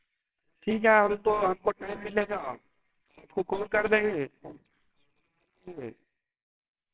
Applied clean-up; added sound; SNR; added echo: neural separator model SepFormer WHAMR!.